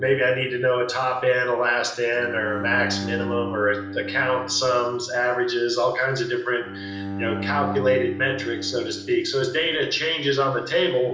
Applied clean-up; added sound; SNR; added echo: none; Bowed string instrument; 11 dB; reverberation time 0.7 s.